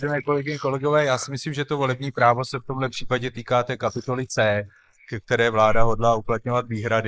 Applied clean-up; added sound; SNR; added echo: neural mask model Resemble Enhance denoiser.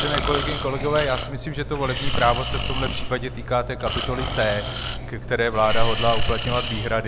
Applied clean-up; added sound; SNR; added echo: none; Breathing; 0 dB; none.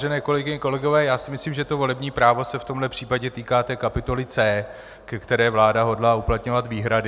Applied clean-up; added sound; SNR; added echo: none; none; none; none.